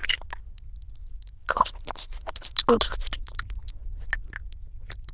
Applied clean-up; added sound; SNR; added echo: neural diffusion model UNIVERSE++.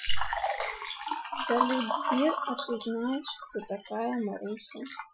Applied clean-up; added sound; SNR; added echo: classical method Wiener filter.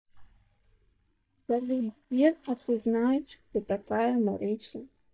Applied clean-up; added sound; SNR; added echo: neural mask model DeepFilterNet 3.